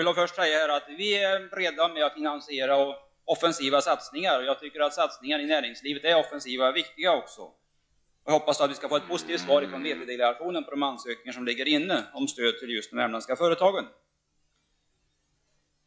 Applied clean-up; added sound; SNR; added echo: classical method log-MMSE.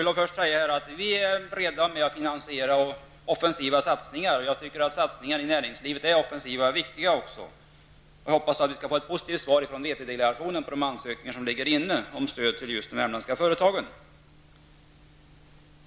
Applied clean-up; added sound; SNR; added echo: none; none; none; none.